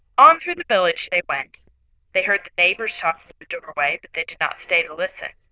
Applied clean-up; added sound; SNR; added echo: neural diffusion model UNIVERSE++.